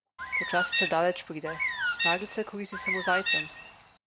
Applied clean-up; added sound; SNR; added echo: none; Bird; -2 dB; none.